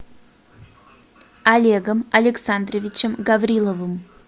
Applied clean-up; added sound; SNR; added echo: none; none; none; none.